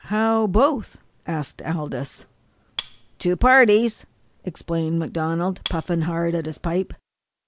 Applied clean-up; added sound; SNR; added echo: none; Cutlery, silverware; 7 dB; none.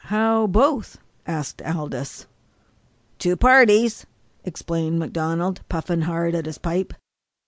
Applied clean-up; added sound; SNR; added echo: none; none; none; none.